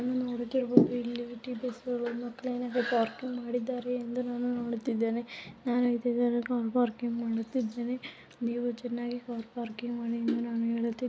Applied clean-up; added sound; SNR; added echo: none; none; none; none.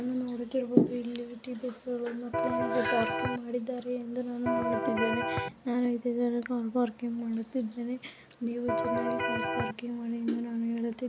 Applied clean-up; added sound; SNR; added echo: none; Electric guitar; -1 dB; none.